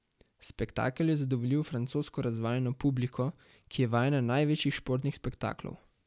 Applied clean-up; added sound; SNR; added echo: none; none; none; none.